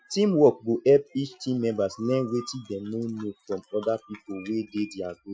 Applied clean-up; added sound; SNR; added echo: classical method Wiener filter.